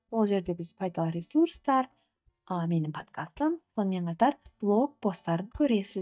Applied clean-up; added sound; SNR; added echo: neural mask model DeepFilterNet 3.